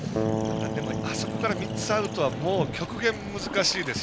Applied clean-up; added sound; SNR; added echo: none; Keyboard (musical) + Sink (filling or washing); 1 dB; none.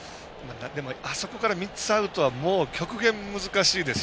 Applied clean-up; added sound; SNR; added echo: none; none; none; none.